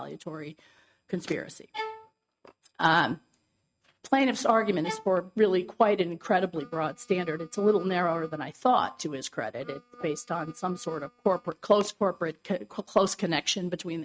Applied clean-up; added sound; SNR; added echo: neural mask model RNNoise.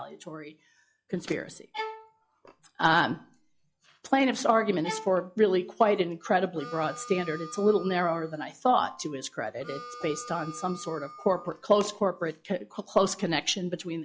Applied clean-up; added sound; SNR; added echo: classical method log-MMSE.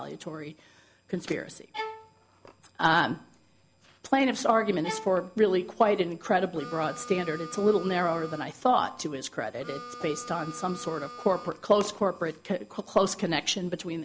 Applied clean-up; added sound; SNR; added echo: none; Harmonica + Bowed string instrument; 13 dB; none.